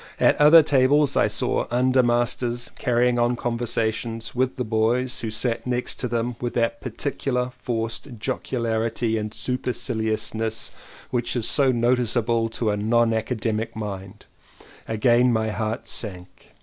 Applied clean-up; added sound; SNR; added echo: none; none; none; none.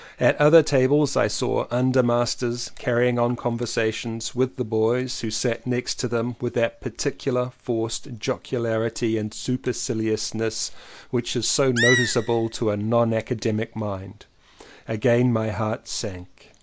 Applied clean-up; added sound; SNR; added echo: none; Animal; 4 dB; none.